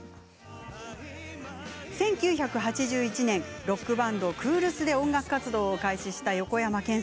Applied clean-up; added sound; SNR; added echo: none; none; none; none.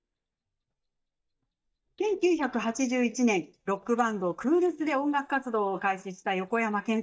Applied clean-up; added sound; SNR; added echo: neural mask model DeepFilterNet 3.